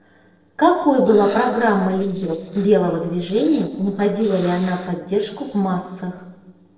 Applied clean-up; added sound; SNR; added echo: neural separator model SepFormer DNS4.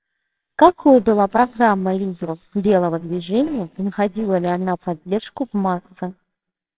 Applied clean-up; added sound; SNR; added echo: neural separator model SepFormer WHAMR!.